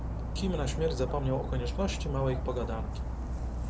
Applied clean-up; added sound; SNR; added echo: none; Dog; 0 dB; none.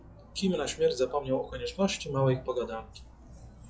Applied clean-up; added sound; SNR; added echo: classical method log-MMSE.